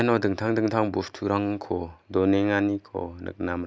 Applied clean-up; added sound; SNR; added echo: none; none; none; none.